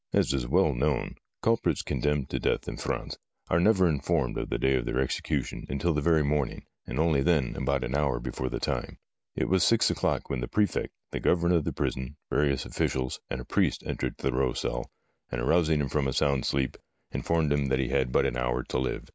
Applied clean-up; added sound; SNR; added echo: none; none; none; none.